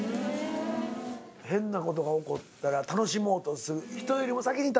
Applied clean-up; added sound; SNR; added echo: none; none; none; none.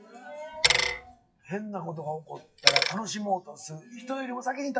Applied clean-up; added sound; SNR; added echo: classical method WPE with log-MMSE.